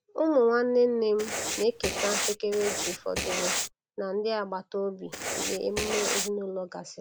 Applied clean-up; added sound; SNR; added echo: none; Writing; 3 dB; none.